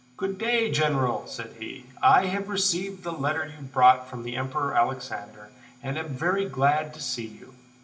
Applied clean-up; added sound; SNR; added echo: none; none; none; reverberation time 0.9 s.